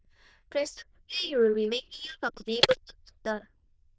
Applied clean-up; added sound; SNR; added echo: neural diffusion model UNIVERSE++.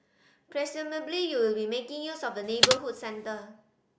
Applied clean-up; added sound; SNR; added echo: none; Computer keyboard; -3 dB; none.